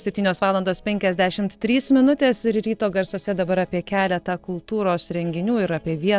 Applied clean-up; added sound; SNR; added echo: neural separator model SepFormer DNS4.